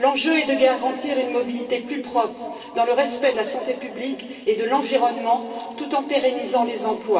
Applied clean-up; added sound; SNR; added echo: none; none; none; reverberation time 2.8 s.